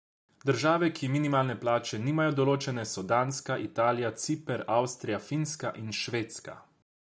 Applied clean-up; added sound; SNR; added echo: none; none; none; none.